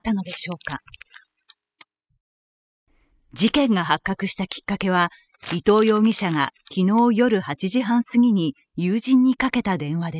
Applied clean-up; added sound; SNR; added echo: classical method spectral subtraction.